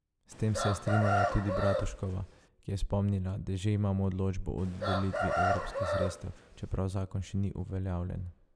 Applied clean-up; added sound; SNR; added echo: none; Chicken, rooster; 1 dB; none.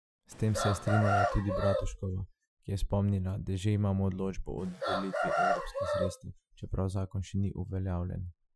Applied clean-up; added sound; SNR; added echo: classical method Wiener filter.